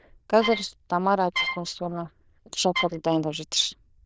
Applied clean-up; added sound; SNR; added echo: neural diffusion model UNIVERSE++.